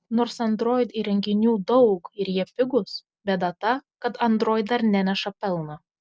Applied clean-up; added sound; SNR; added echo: none; none; none; none.